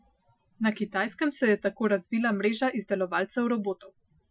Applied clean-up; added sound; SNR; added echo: classical method Wiener filter.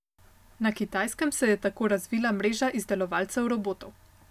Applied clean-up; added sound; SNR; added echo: none; none; none; none.